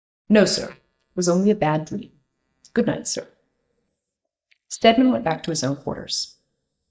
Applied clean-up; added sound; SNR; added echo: neural mask model DeepFilterNet 3.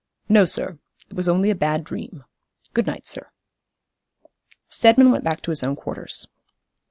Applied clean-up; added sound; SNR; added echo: none; none; none; none.